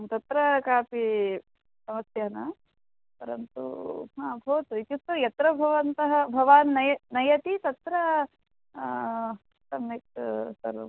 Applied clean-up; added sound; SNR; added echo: none; none; none; none.